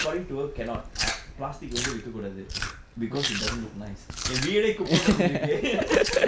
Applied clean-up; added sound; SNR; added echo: none; Chewing, mastication; 6 dB; none.